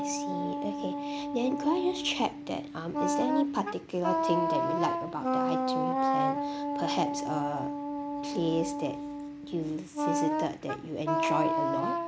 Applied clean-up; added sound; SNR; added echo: none; Wind instrument, woodwind instrument; -2 dB; none.